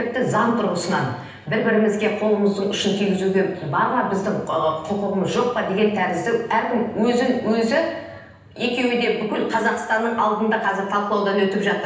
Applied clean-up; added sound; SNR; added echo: none; none; none; reverberation time 0.9 s.